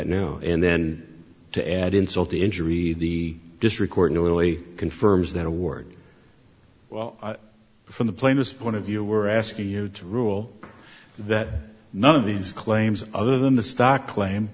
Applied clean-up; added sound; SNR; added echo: none; none; none; none.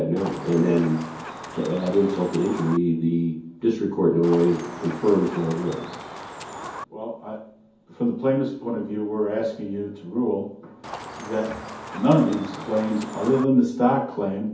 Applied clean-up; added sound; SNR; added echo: none; Chicken, rooster; 12 dB; reverberation time 0.6 s.